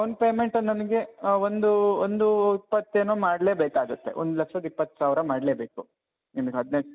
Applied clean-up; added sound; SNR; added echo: none; none; none; none.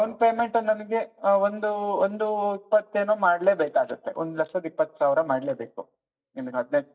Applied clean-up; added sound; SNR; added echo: neural mask model DeepFilterNet 3.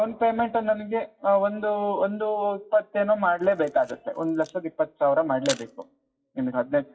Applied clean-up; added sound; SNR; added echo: classical method WPE with log-MMSE.